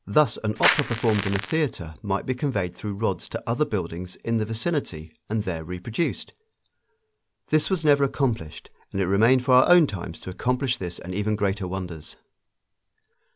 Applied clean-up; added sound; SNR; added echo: none; Crackle; 2 dB; none.